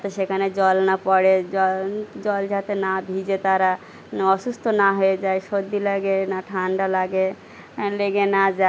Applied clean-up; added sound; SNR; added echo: none; none; none; none.